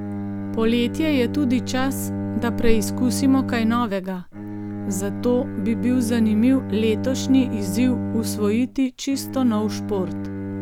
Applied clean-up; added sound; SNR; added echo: none; Bowed string instrument; 6 dB; none.